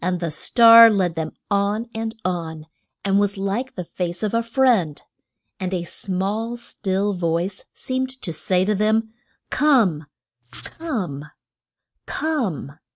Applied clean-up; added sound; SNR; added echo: neural mask model RNNoise.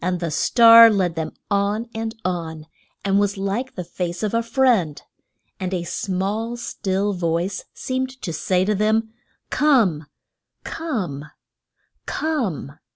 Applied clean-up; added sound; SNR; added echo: none; none; none; none.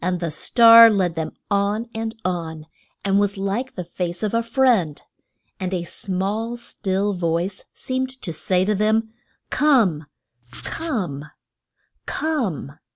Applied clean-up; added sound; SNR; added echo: none; Writing; 14 dB; none.